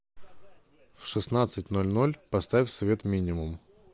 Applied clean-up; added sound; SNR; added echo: none; none; none; none.